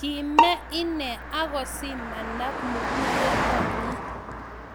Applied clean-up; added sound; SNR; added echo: none; Car passing by + Bowed string instrument; -3 dB; none.